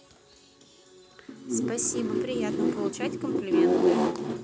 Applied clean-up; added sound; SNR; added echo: none; none; none; none.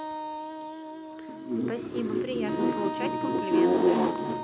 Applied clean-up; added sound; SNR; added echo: none; Wind instrument, woodwind instrument; 8 dB; none.